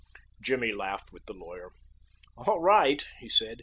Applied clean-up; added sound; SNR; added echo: none; none; none; none.